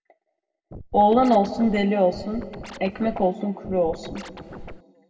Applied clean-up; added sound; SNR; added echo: none; Scratching (performance technique); 15 dB; reverberation time 1.9 s.